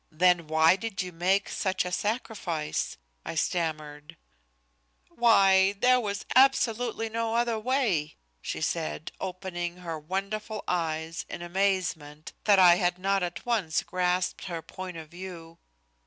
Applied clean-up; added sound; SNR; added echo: none; none; none; none.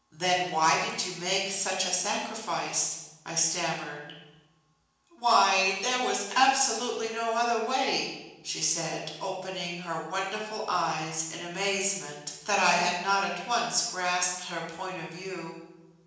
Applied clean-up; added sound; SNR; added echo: none; none; none; reverberation time 1.0 s.